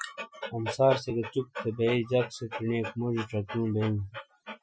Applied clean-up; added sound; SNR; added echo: classical method Wiener filter.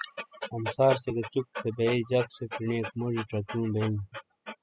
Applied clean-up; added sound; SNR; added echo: classical method spectral subtraction.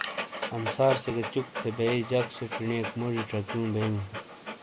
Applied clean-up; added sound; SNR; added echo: none; Dog; 7 dB; none.